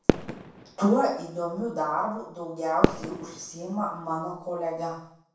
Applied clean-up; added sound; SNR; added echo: none; Fireworks; 2 dB; reverberation time 0.6 s.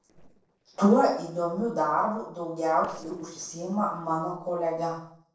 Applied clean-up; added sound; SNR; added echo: neural separator model SepFormer DNS4.